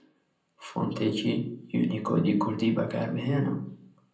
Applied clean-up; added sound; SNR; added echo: none; none; none; reverberation time 0.6 s.